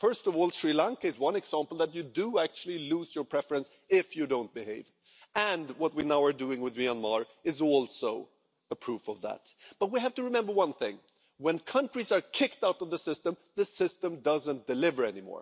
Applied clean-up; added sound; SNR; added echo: none; none; none; none.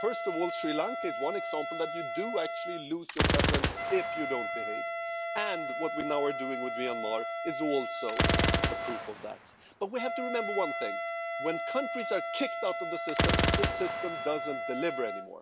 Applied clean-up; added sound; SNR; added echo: none; Gunshot, gunfire + Wind instrument, woodwind instrument; -3 dB; none.